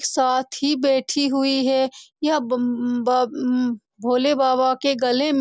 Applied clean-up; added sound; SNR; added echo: none; none; none; none.